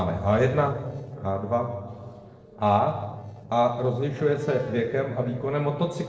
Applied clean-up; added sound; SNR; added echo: neural separator model SepFormer DNS4.